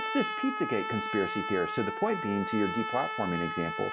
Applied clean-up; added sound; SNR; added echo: none; Trumpet; 3 dB; none.